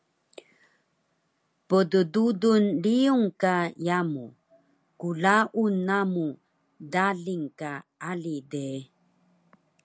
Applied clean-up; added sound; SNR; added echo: none; none; none; none.